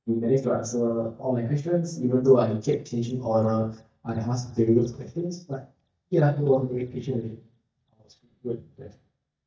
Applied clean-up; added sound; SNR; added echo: neural mask model DeepFilterNet 3.